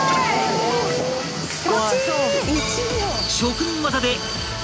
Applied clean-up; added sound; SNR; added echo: none; none; none; none.